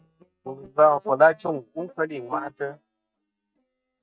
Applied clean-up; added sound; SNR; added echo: neural mask model DeepFilterNet 3.